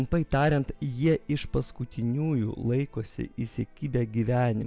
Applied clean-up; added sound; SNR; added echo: none; none; none; none.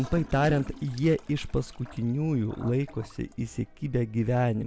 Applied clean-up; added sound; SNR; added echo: none; Toilet flush / Gurgling; 19 dB; none.